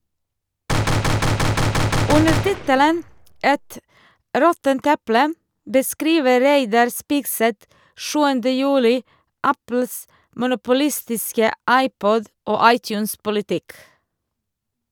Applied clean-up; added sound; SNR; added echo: none; Gunshot, gunfire; 0 dB; none.